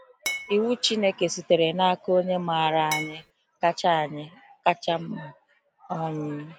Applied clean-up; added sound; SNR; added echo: none; Glass; 6 dB; none.